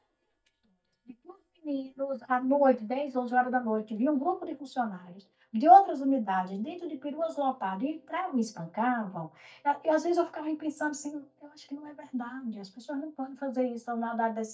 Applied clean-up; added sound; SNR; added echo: neural mask model DeepFilterNet 3.